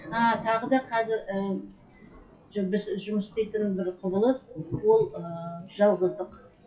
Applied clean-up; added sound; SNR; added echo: classical method WPE with log-MMSE.